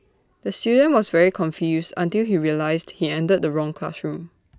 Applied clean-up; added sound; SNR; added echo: none; none; none; none.